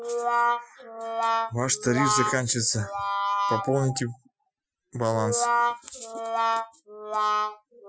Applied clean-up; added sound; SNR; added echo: classical method Wiener filter.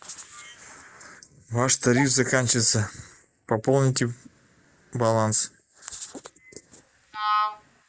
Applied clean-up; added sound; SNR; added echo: neural mask model Resemble Enhance denoiser.